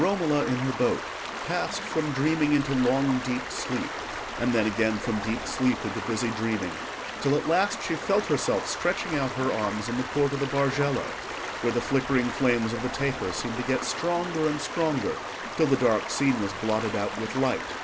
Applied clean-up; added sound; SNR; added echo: none; Stream; 7 dB; none.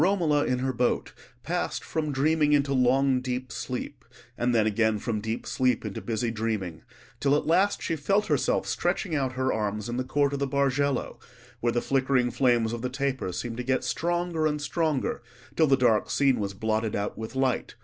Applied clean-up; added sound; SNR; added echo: none; none; none; none.